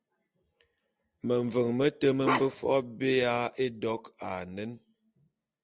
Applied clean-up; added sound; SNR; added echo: none; Bark; 2 dB; none.